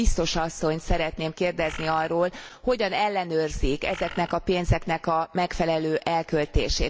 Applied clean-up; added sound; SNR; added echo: none; Bird; 13 dB; none.